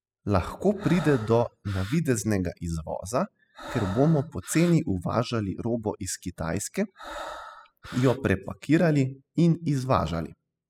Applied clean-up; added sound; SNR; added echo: classical method spectral subtraction.